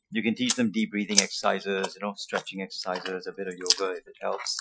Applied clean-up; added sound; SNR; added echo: classical method Wiener filter.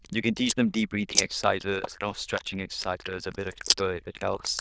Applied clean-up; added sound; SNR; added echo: neural diffusion model UNIVERSE++.